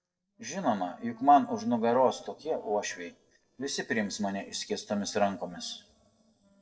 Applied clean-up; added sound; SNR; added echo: neural separator model SepFormer DNS4.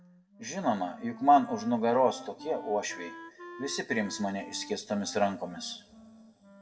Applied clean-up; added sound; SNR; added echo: none; Wind instrument, woodwind instrument; 17 dB; reverberation time 1.6 s.